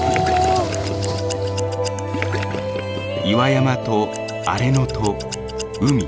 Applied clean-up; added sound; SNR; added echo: none; Scissors + Gurgling / Liquid; 12 dB; none.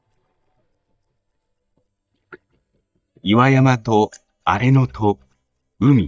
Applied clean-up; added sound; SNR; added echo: neural mask model DeepFilterNet 3.